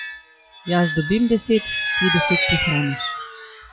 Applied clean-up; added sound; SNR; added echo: classical method log-MMSE.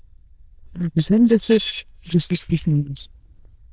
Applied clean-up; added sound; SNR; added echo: neural diffusion model UNIVERSE++.